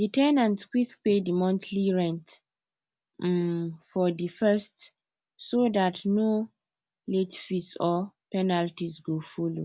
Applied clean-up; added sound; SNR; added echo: none; none; none; none.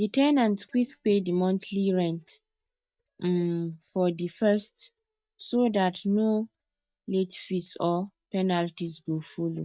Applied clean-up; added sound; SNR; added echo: neural mask model DeepFilterNet 3.